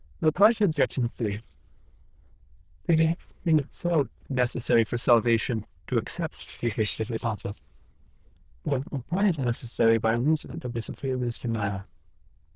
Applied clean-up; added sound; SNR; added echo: neural diffusion model UNIVERSE++.